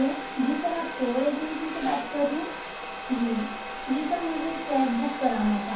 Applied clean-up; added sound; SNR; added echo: none; Domestic sounds, home sounds; 8 dB; reverberation time 0.6 s.